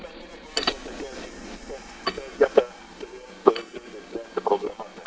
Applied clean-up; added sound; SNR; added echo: neural mask model DeepFilterNet 3.